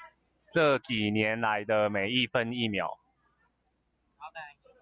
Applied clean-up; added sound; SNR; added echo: none; none; none; none.